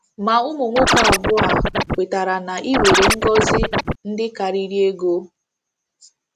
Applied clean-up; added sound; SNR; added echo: none; Scratching (performance technique); -3 dB; none.